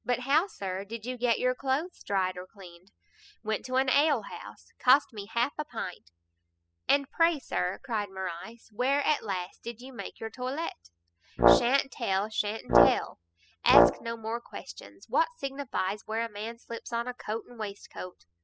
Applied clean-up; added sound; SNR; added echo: classical method spectral subtraction.